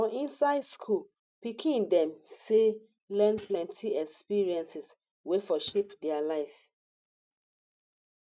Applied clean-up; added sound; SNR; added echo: neural mask model RNNoise.